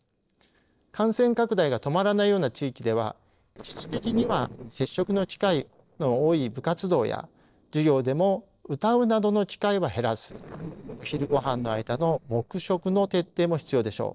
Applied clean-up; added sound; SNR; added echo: neural separator model SepFormer DNS4.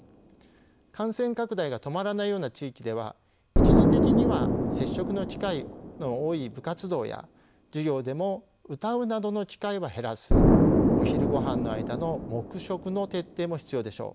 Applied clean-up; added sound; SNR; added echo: none; Explosion; -4 dB; none.